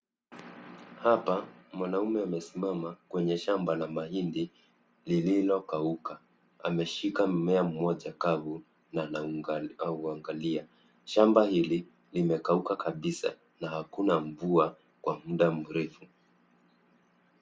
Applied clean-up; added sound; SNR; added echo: none; none; none; none.